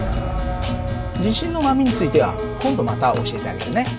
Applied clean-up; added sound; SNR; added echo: none; Boom + Acoustic guitar; 3 dB; none.